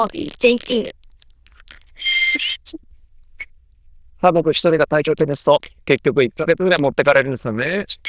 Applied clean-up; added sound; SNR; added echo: neural diffusion model UNIVERSE++.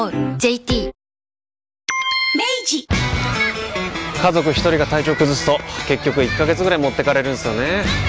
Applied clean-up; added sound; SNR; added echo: none; none; none; none.